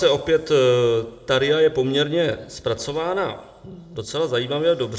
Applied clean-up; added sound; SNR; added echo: none; none; none; reverberation time 0.8 s.